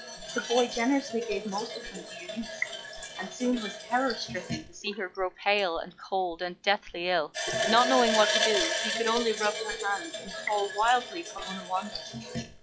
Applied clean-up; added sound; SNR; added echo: classical method log-MMSE.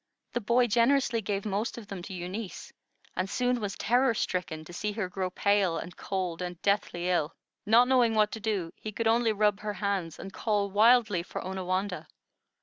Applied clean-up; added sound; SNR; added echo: none; none; none; none.